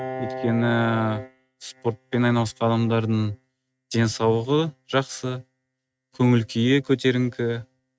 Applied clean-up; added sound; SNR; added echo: neural mask model RNNoise.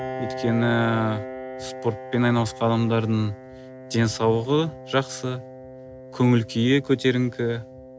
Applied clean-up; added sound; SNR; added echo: none; Piano; 13 dB; none.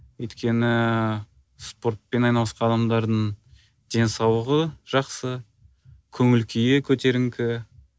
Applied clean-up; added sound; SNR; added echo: none; none; none; none.